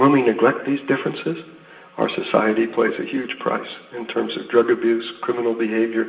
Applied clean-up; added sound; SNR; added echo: none; none; none; reverberation time 0.9 s.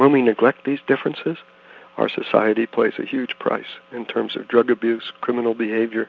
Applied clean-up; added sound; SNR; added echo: none; none; none; none.